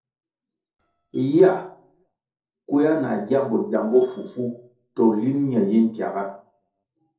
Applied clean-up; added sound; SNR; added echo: neural separator model SepFormer DNS4.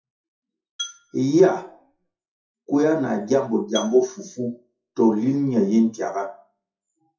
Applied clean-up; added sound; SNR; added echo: classical method WPE with log-MMSE.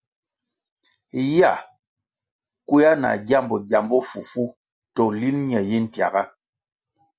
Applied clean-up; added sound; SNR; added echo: none; none; none; none.